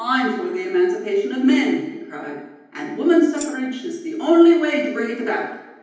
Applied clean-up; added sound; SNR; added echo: none; Tambourine; 18 dB; reverberation time 0.9 s.